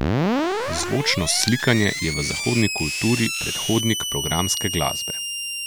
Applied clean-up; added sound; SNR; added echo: none; Screech; 2 dB; none.